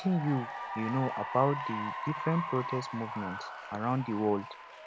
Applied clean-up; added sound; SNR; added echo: none; Applause / Cheering; 7 dB; none.